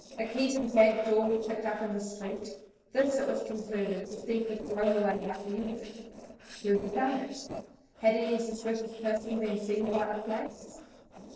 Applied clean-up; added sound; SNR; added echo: neural separator model SepFormer DNS4.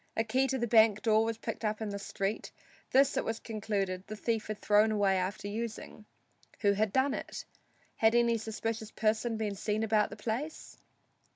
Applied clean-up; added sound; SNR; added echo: none; none; none; none.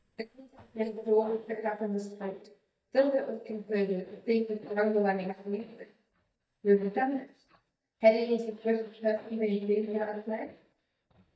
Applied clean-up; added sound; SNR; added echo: neural mask model DeepFilterNet 3.